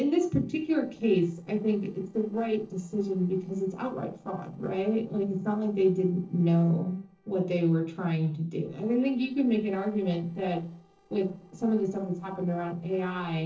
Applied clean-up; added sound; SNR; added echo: neural separator model SepFormer DNS4.